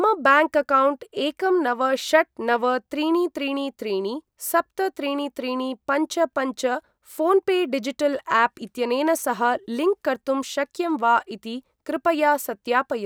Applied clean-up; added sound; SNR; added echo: none; none; none; none.